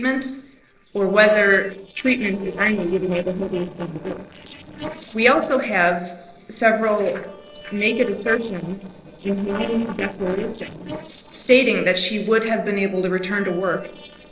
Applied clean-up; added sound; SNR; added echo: neural separator model SepFormer DNS4.